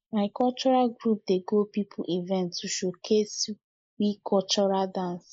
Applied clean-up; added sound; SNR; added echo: neural mask model Resemble Enhance denoiser.